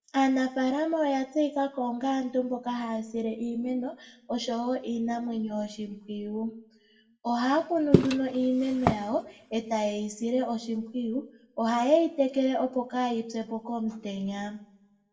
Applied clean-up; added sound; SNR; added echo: none; Walk, footsteps; 0 dB; reverberation time 0.5 s.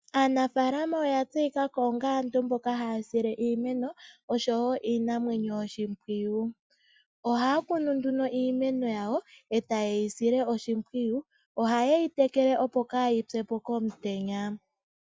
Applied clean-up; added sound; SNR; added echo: none; none; none; none.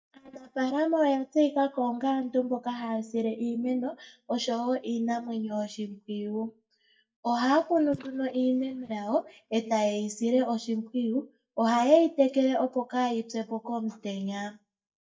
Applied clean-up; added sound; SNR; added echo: neural mask model DeepFilterNet 3.